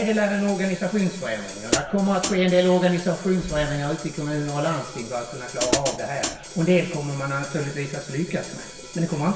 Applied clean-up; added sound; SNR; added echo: none; Hi-hat; 10 dB; reverberation time 0.9 s.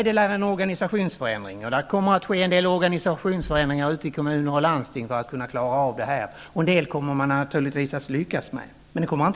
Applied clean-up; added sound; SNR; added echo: none; none; none; none.